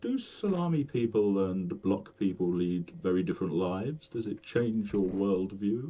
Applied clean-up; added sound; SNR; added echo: neural separator model SepFormer DNS4.